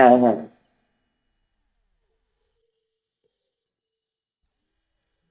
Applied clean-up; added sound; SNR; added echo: neural mask model DeepFilterNet 3.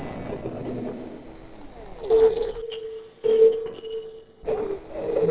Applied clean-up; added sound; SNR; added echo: neural separator model SepFormer DNS4.